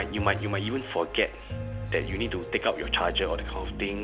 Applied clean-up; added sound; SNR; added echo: none; Piano; 5 dB; none.